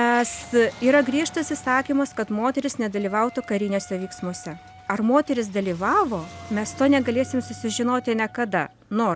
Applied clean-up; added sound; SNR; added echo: none; Wind instrument, woodwind instrument + Car; 19 dB; none.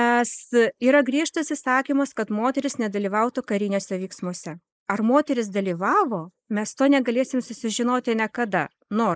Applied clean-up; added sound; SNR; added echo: neural mask model Resemble Enhance denoiser.